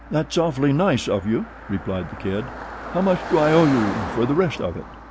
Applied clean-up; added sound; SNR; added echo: none; Car passing by; 11 dB; none.